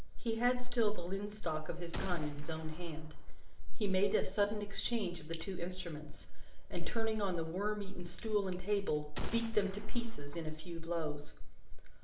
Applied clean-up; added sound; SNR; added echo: none; Gunshot, gunfire; 20 dB; reverberation time 0.5 s.